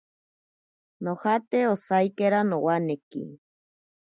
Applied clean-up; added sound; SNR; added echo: none; none; none; none.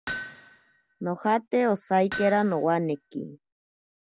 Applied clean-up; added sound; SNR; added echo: none; Hammer; 13 dB; none.